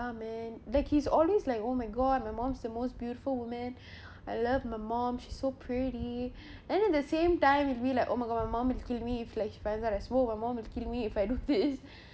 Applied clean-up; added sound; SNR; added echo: none; none; none; none.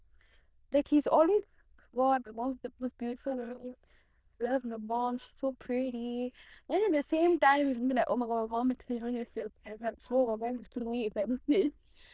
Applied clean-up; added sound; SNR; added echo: neural diffusion model UNIVERSE++.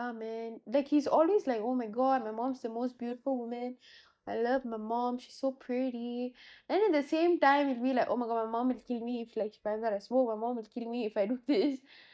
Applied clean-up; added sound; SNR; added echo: neural mask model DeepFilterNet 3.